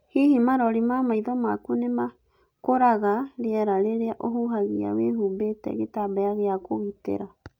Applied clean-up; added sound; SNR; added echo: none; none; none; none.